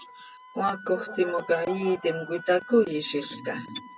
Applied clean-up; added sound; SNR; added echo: none; Wind instrument, woodwind instrument; 17 dB; none.